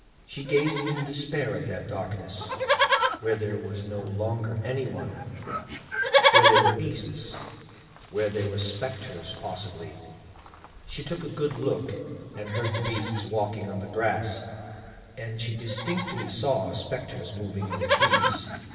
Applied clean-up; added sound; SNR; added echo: none; Livestock, farm animals, working animals; -1 dB; reverberation time 2.6 s.